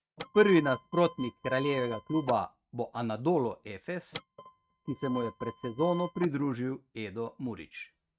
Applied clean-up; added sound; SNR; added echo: neural mask model RNNoise.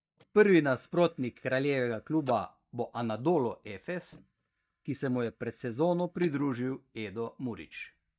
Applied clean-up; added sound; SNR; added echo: neural mask model DeepFilterNet 3.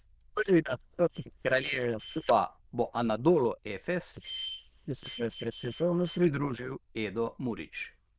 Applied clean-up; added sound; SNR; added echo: neural diffusion model UNIVERSE++.